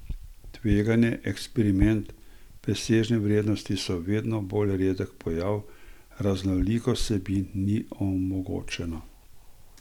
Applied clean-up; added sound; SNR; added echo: none; none; none; none.